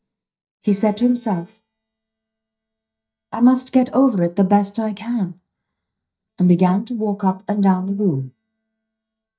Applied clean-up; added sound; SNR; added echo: neural mask model DeepFilterNet 3.